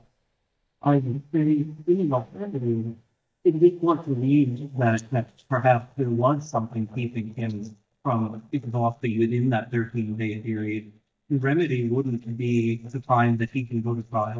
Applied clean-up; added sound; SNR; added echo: neural mask model DeepFilterNet 3.